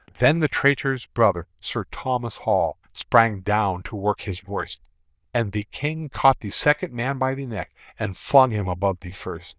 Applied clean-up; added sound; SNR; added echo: neural diffusion model UNIVERSE++.